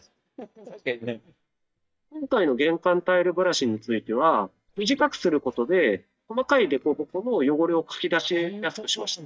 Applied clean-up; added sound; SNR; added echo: neural mask model DeepFilterNet 3.